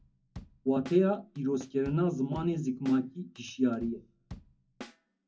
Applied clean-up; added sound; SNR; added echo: none; Drum / Drum kit; 19 dB; reverberation time 0.3 s.